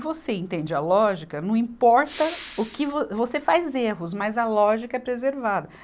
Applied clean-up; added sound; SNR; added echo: none; Respiratory sounds; 10 dB; none.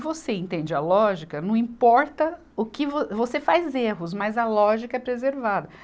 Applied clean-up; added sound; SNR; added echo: none; none; none; none.